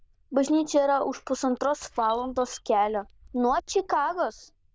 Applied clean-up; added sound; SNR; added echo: neural diffusion model UNIVERSE++.